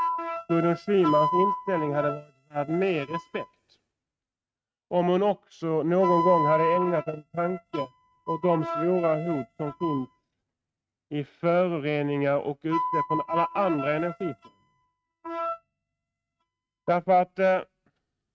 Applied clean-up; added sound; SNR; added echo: neural mask model RNNoise.